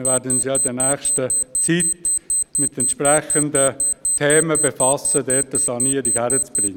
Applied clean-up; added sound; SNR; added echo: none; Alarm; -1 dB; none.